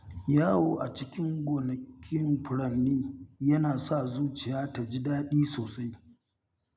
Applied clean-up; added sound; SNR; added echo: none; none; none; none.